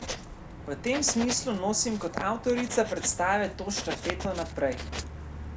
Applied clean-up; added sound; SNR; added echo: none; Writing; 8 dB; none.